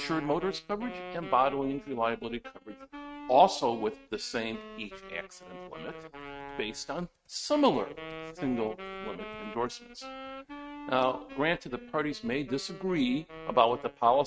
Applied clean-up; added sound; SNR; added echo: neural mask model RNNoise.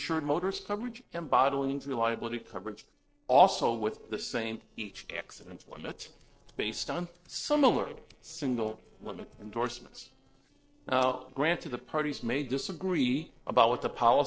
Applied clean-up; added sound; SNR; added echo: neural separator model SepFormer DNS4.